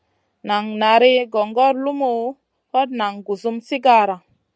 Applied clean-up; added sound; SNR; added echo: none; none; none; none.